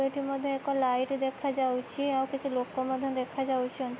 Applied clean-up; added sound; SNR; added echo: none; none; none; none.